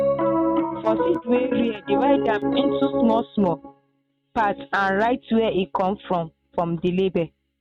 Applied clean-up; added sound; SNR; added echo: neural mask model RNNoise.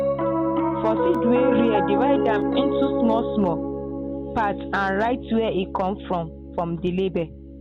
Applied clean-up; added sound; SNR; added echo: none; Piano; 0 dB; none.